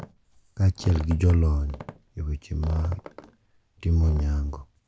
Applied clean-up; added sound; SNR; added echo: none; Squeak; 19 dB; none.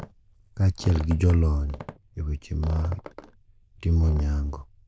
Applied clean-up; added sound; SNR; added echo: neural diffusion model UNIVERSE++.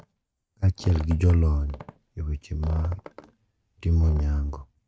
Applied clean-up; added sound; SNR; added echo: neural mask model RNNoise.